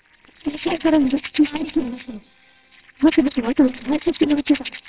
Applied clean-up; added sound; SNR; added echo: neural separator model SepFormer WHAMR!.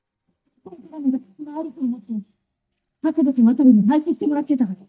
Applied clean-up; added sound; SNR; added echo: neural mask model DeepFilterNet 3.